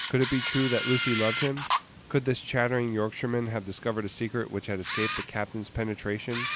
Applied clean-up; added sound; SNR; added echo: none; Camera; 0 dB; none.